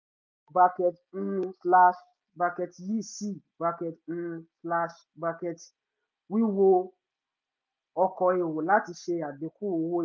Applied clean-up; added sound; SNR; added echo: none; none; none; none.